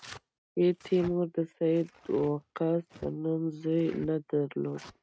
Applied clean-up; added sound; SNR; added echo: neural mask model RNNoise.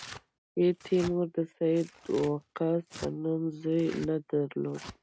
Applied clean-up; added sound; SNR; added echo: none; Tearing; 18 dB; none.